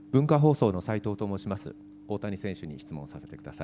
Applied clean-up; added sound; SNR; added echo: none; Microwave oven; 20 dB; none.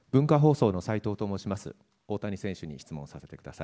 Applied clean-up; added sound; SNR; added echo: none; none; none; none.